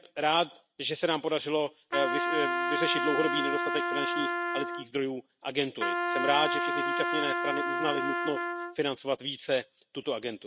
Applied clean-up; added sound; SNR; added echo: neural mask model RNNoise.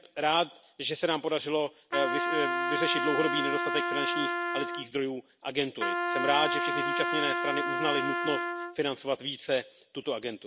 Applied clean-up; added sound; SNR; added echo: none; Trumpet; -1 dB; none.